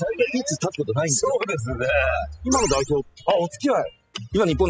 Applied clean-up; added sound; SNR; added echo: classical method spectral subtraction.